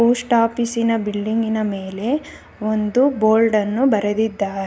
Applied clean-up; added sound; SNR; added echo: none; none; none; none.